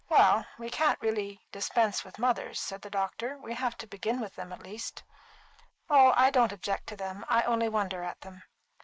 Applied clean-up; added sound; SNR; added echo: neural mask model Resemble Enhance denoiser.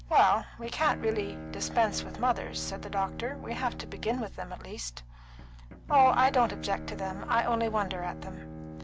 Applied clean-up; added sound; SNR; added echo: none; Bowed string instrument; 12 dB; none.